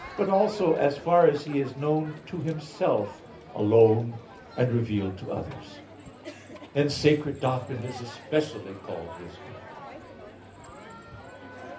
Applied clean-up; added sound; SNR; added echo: none; Crowd; 16 dB; reverberation time 0.3 s.